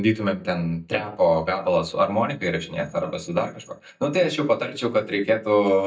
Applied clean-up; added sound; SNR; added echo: neural mask model DeepFilterNet 3.